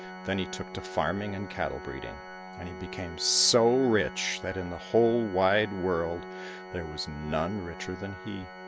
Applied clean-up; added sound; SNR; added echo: none; Organ; 13 dB; none.